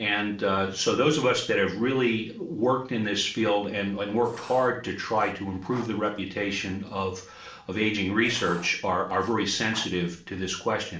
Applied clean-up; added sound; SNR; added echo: neural separator model SepFormer DNS4.